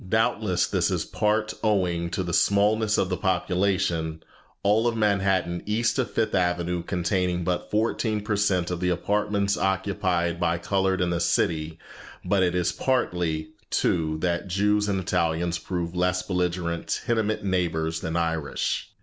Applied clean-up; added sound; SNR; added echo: none; none; none; none.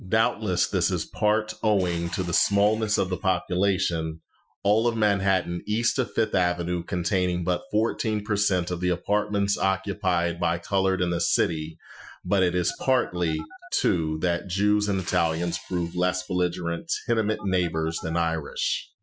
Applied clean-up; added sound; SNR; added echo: classical method Wiener filter.